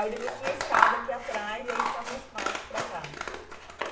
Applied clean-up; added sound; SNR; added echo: none; Scissors; -5 dB; reverberation time 0.3 s.